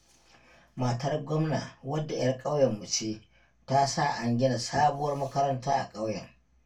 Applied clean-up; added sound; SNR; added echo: none; none; none; reverberation time 0.2 s.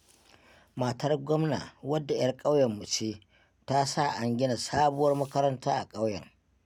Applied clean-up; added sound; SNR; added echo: none; none; none; none.